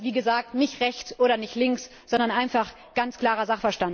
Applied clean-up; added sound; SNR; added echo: none; none; none; none.